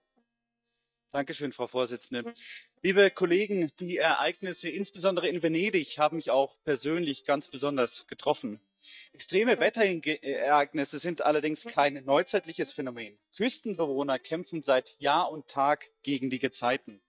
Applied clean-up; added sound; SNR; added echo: neural mask model DeepFilterNet 3.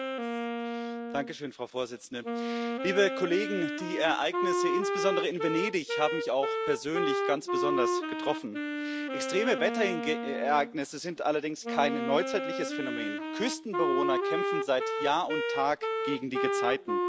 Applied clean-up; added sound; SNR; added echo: none; Wind instrument, woodwind instrument; 1 dB; none.